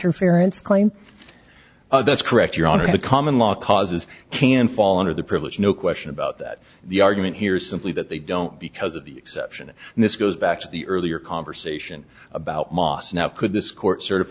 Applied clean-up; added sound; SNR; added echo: none; none; none; none.